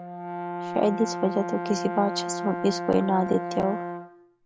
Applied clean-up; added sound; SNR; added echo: none; Brass instrument; 5 dB; none.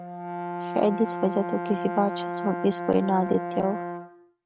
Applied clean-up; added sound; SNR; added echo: neural mask model RNNoise.